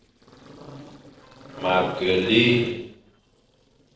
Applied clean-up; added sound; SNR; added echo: neural separator model SepFormer DNS4.